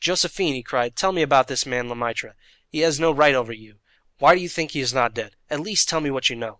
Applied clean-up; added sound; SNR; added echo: none; none; none; none.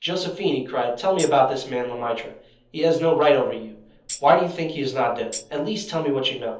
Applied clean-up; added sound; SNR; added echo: none; Tambourine; 16 dB; reverberation time 0.7 s.